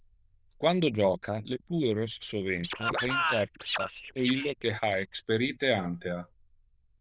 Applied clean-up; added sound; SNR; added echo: neural diffusion model UNIVERSE++.